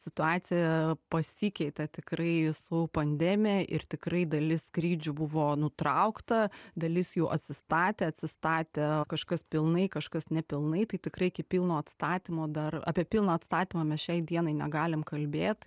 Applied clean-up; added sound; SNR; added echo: none; none; none; none.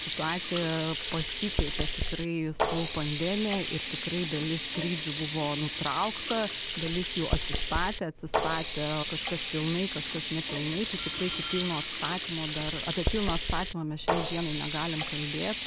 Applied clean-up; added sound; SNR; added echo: none; Glass + Sink (filling or washing); 0 dB; none.